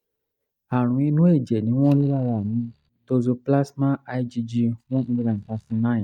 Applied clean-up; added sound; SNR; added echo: neural mask model DeepFilterNet 3.